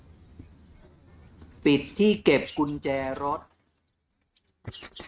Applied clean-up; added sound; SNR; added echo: neural mask model RNNoise.